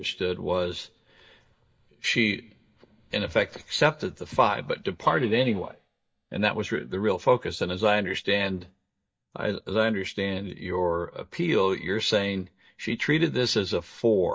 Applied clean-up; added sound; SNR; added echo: neural mask model DeepFilterNet 3.